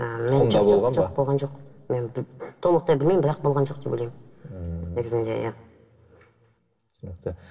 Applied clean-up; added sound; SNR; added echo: none; none; none; reverberation time 1.2 s.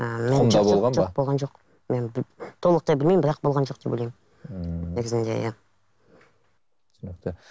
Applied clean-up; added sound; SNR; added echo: none; none; none; none.